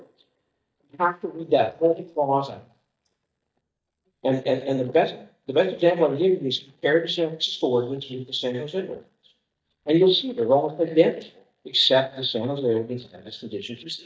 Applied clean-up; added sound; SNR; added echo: neural mask model DeepFilterNet 3.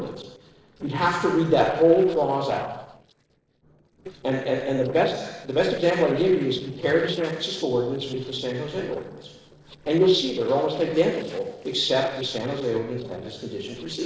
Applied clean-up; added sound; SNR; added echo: neural separator model SepFormer DNS4.